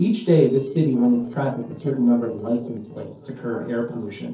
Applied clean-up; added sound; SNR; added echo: neural separator model SepFormer DNS4.